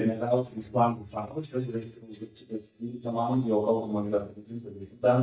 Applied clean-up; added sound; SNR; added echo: neural mask model DeepFilterNet 3.